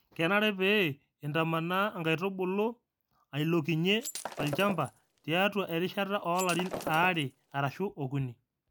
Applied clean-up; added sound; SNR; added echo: none; Shatter; 10 dB; none.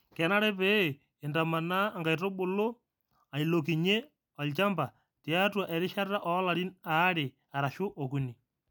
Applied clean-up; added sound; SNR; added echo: none; none; none; none.